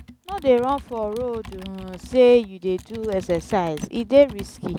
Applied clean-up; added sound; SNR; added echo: none; Computer keyboard; 19 dB; none.